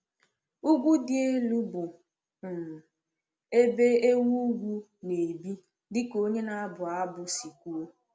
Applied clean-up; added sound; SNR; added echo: none; none; none; none.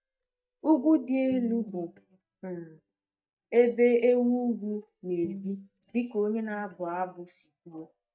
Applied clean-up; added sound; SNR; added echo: neural mask model DeepFilterNet 3.